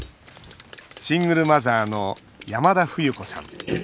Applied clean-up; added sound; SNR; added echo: none; Drip; 14 dB; none.